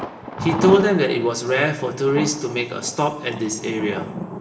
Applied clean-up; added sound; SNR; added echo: none; Thunder; 9 dB; reverberation time 0.9 s.